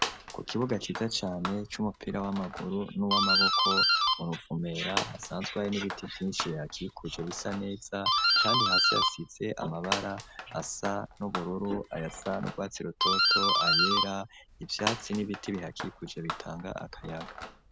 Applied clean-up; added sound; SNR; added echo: none; Doorbell; -3 dB; none.